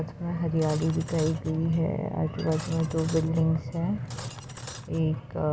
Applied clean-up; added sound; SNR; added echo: none; Cutlery, silverware; 18 dB; none.